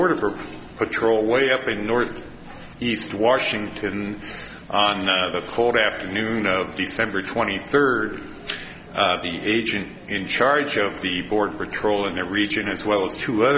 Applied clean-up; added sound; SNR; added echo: none; none; none; none.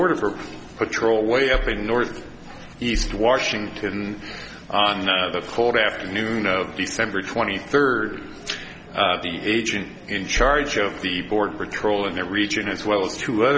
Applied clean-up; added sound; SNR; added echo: none; Bass drum; 7 dB; none.